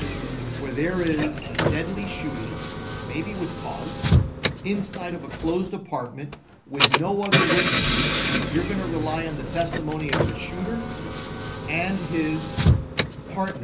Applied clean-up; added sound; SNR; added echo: none; Engine / Car; -3 dB; reverberation time 0.3 s.